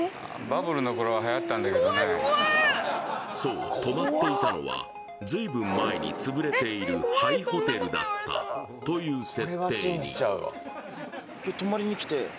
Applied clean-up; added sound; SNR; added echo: none; none; none; none.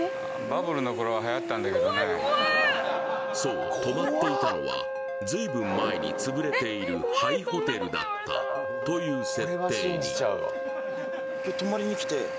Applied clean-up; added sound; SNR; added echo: none; Wind instrument, woodwind instrument; 5 dB; none.